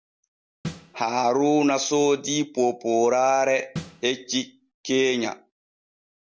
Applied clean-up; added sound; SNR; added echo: none; Snare drum; 15 dB; none.